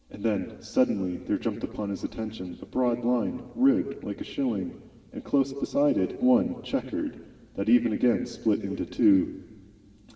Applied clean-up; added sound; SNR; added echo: none; none; none; reverberation time 2.4 s.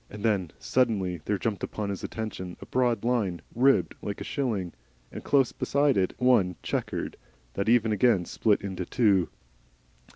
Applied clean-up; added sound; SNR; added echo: none; none; none; none.